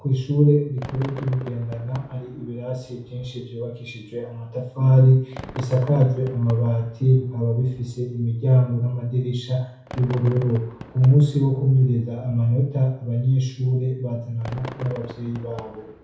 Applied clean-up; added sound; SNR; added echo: none; Fireworks; 20 dB; reverberation time 0.6 s.